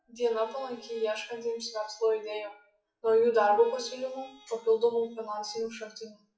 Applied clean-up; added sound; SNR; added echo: classical method WPE with log-MMSE.